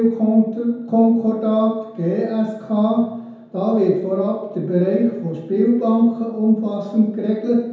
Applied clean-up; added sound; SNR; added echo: none; none; none; reverberation time 0.9 s.